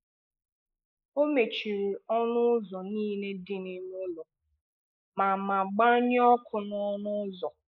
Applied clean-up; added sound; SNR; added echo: neural mask model Resemble Enhance denoiser.